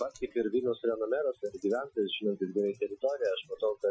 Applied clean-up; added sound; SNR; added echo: classical method Wiener filter.